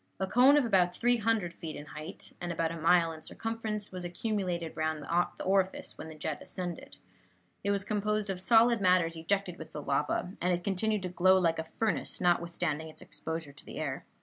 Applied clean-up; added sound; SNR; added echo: none; none; none; none.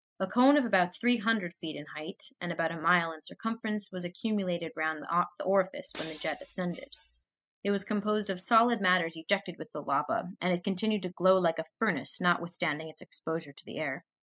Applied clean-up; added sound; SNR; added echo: classical method spectral subtraction.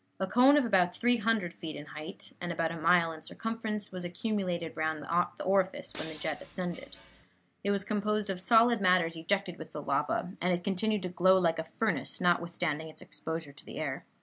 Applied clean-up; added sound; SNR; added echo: none; Shatter; 19 dB; none.